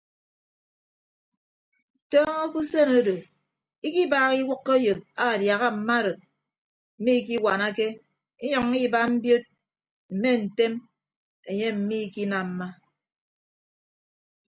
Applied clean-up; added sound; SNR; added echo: none; none; none; none.